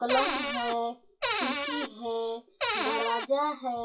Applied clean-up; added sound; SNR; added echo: classical method WPE with log-MMSE.